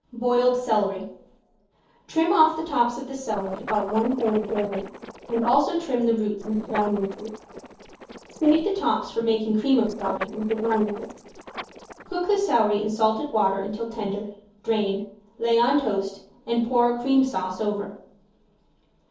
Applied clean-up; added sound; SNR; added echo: neural separator model SepFormer DNS4.